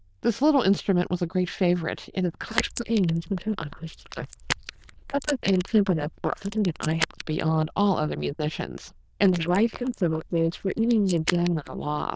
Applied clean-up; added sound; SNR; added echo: neural diffusion model UNIVERSE++.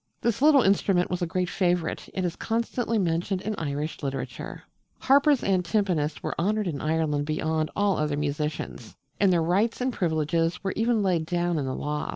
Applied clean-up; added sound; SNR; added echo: none; none; none; none.